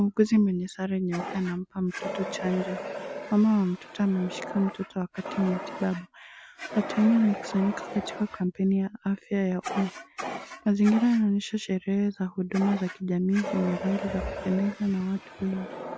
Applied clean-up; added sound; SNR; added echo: none; Fire; 11 dB; none.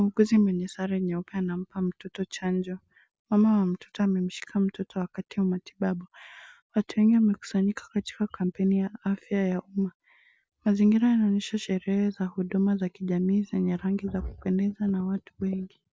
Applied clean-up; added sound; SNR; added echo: none; none; none; none.